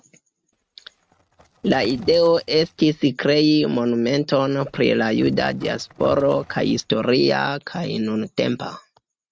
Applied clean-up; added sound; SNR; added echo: neural mask model RNNoise.